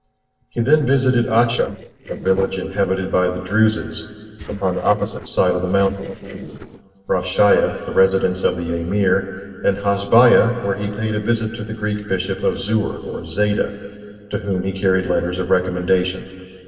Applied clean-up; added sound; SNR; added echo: neural separator model SepFormer DNS4.